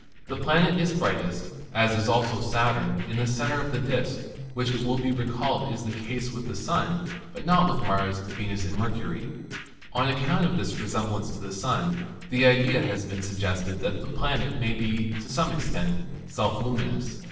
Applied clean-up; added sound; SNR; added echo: neural separator model SepFormer DNS4.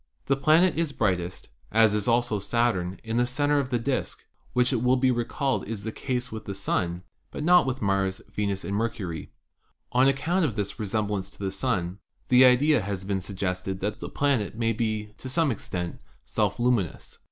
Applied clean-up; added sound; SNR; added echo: none; none; none; none.